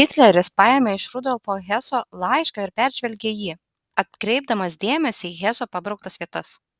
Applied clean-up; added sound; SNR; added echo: none; none; none; none.